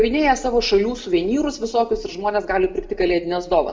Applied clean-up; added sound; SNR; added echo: none; none; none; reverberation time 1.0 s.